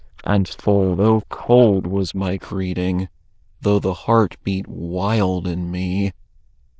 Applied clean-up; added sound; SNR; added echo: neural diffusion model UNIVERSE++.